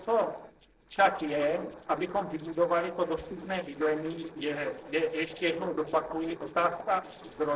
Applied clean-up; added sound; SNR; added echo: neural separator model SepFormer DNS4.